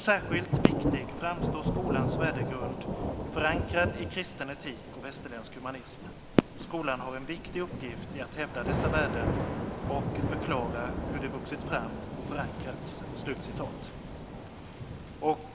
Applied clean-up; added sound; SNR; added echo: none; Fireworks + Thunder / Rain; -2 dB; none.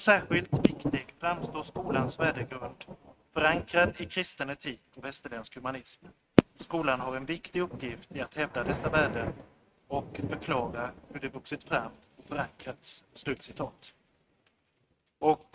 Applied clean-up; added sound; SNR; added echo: neural mask model RNNoise.